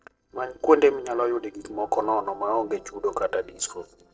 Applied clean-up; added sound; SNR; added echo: neural separator model SepFormer DNS4.